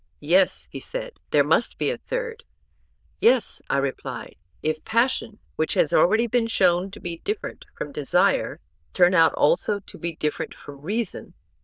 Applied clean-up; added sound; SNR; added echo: neural diffusion model UNIVERSE++.